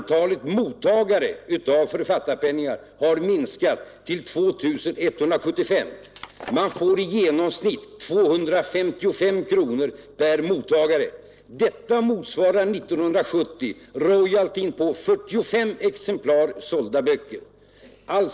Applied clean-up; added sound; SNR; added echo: neural separator model SepFormer DNS4.